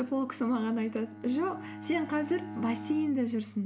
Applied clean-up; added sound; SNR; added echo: none; Bell + Bowed string instrument; 12 dB; none.